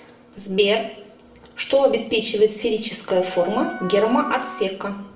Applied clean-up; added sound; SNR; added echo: none; Wind instrument, woodwind instrument; 12 dB; reverberation time 0.6 s.